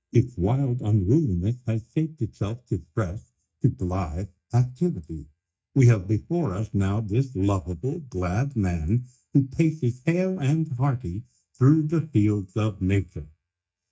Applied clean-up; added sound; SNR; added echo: neural mask model DeepFilterNet 3.